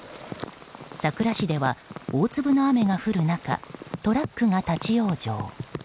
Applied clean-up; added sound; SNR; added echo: none; none; none; none.